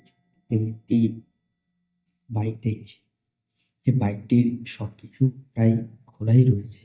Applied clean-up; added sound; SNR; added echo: neural mask model DeepFilterNet 3.